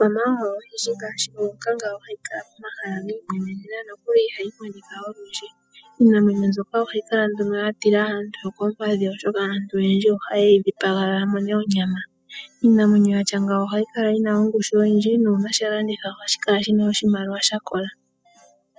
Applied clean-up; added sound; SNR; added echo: classical method spectral subtraction.